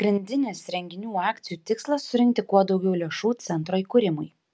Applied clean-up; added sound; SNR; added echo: none; none; none; none.